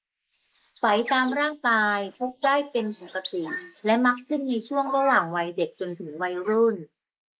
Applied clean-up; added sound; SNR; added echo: neural mask model Resemble Enhance denoiser.